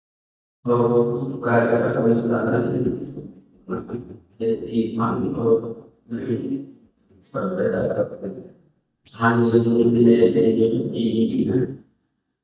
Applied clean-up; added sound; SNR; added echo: neural mask model DeepFilterNet 3.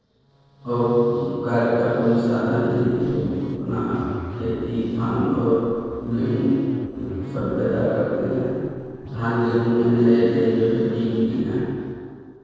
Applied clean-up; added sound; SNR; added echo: neural separator model SepFormer DNS4.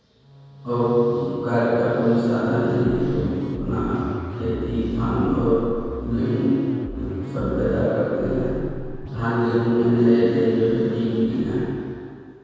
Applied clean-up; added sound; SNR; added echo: none; Musical instrument; 13 dB; reverberation time 2.1 s.